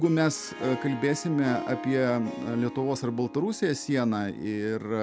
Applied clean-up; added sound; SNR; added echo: none; Harp; 13 dB; none.